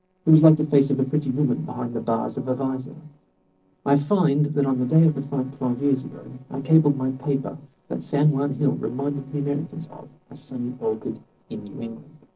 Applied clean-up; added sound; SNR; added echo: neural separator model SepFormer DNS4.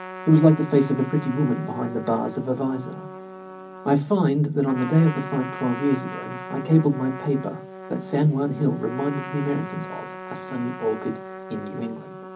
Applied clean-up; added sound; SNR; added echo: none; Trumpet; 13 dB; reverberation time 0.4 s.